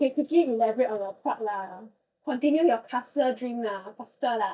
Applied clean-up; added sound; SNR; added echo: neural mask model DeepFilterNet 3.